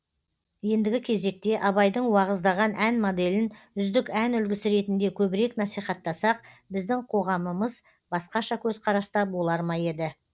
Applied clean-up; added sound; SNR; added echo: none; none; none; none.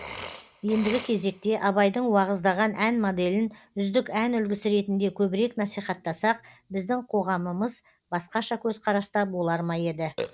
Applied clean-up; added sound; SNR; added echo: none; Burping, eructation; 18 dB; none.